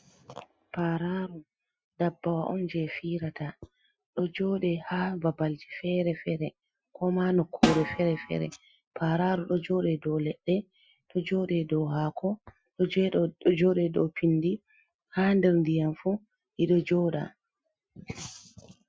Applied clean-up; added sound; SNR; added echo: classical method Wiener filter.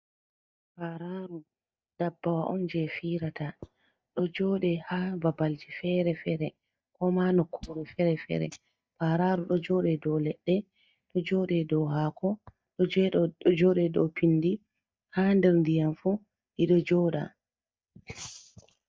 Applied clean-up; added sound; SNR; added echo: neural mask model DeepFilterNet 3.